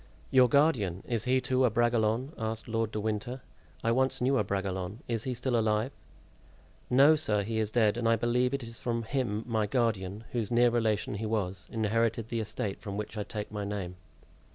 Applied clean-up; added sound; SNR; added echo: none; none; none; none.